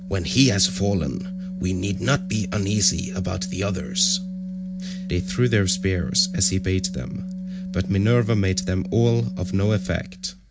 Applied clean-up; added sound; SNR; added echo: none; Organ; 8 dB; none.